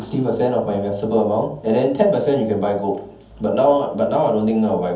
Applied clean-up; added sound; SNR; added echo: none; none; none; reverberation time 0.7 s.